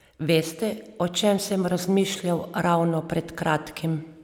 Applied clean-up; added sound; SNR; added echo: none; none; none; none.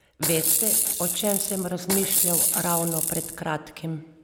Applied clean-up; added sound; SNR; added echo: none; Rattle / Rattle (instrument); -4 dB; none.